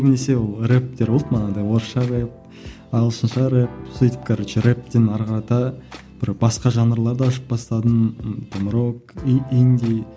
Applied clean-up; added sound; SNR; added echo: none; none; none; none.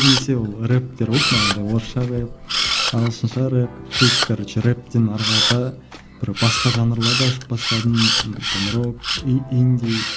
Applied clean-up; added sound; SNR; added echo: none; Camera; 3 dB; none.